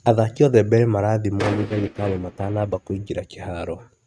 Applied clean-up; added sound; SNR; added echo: neural mask model RNNoise.